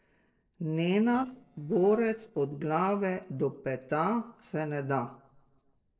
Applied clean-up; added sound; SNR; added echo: neural separator model SepFormer DNS4.